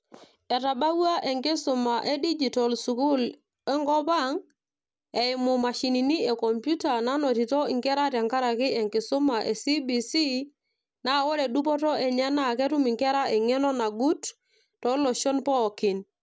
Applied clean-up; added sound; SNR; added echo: none; none; none; none.